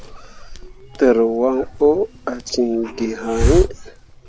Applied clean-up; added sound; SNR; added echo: none; Hiss; 6 dB; none.